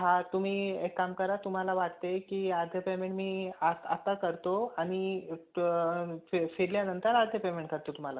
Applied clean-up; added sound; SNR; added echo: none; none; none; none.